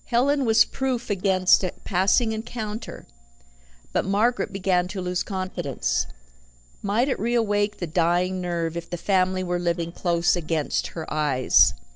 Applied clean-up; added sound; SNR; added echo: neural separator model SepFormer DNS4.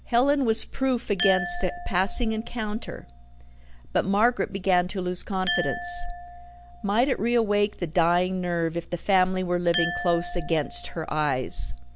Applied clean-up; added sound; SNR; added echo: none; Glass; 13 dB; none.